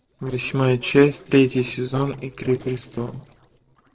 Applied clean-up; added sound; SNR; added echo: neural separator model SepFormer DNS4.